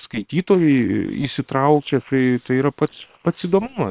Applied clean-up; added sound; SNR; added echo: neural separator model SepFormer WHAM!.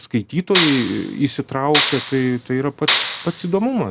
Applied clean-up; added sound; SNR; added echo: none; Clapping; 3 dB; none.